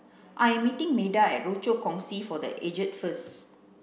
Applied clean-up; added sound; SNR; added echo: none; none; none; none.